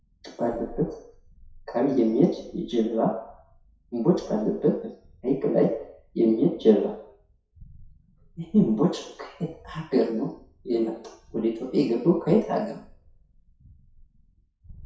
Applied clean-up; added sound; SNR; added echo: classical method WPE with log-MMSE.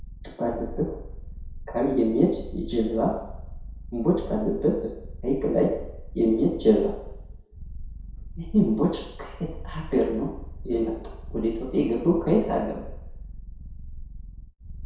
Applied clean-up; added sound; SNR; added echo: none; Purr; 11 dB; reverberation time 0.7 s.